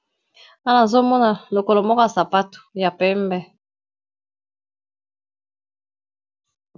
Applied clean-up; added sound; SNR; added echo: none; none; none; none.